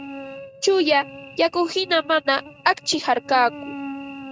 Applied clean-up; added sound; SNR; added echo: neural mask model RNNoise.